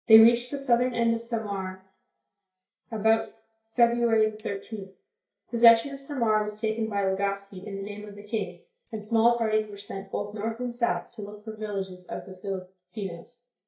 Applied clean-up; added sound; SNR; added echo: neural mask model DeepFilterNet 3.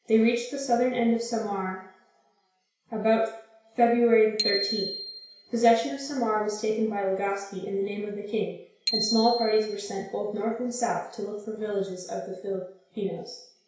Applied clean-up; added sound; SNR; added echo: none; Bicycle bell; 8 dB; reverberation time 0.6 s.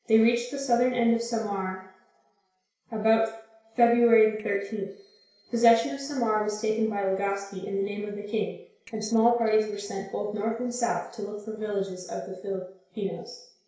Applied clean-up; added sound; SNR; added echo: neural separator model SepFormer DNS4.